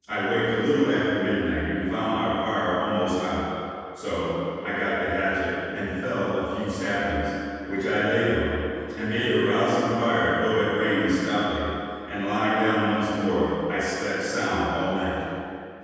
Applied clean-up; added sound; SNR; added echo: none; none; none; reverberation time 2.1 s.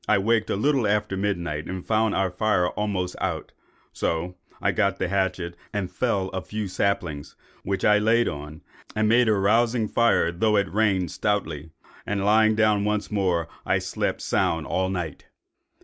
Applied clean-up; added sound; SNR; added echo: none; none; none; none.